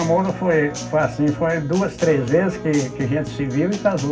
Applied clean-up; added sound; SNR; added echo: none; Acoustic guitar; 13 dB; reverberation time 0.4 s.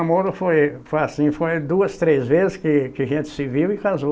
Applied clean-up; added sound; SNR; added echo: none; none; none; none.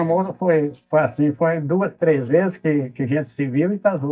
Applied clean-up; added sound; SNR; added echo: neural mask model DeepFilterNet 3.